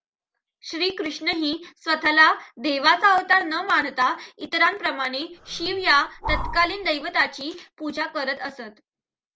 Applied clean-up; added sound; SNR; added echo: none; Breathing; 10 dB; none.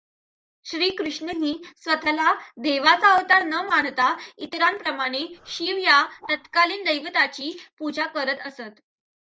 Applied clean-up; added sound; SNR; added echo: neural mask model DeepFilterNet 3.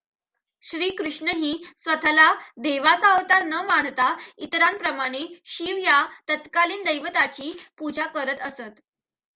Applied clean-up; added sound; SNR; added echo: none; none; none; none.